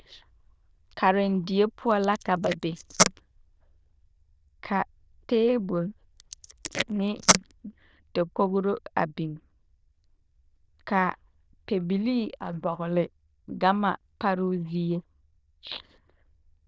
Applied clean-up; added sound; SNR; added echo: neural diffusion model UNIVERSE++.